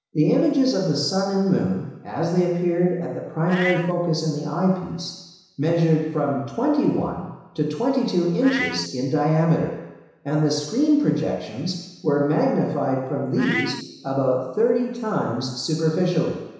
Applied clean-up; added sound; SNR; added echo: none; Meow; 17 dB; reverberation time 1.0 s.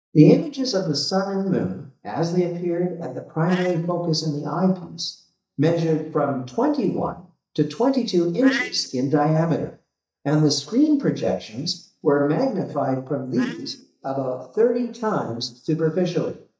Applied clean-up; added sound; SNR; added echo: neural mask model DeepFilterNet 3.